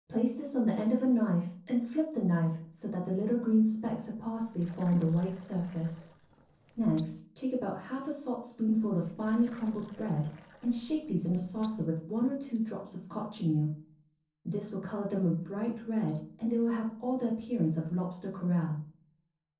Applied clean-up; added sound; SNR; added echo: neural separator model SepFormer DNS4.